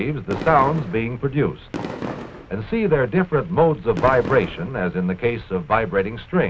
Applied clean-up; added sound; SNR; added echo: none; Fireworks; 11 dB; none.